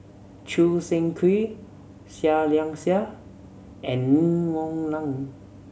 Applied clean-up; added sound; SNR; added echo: none; none; none; none.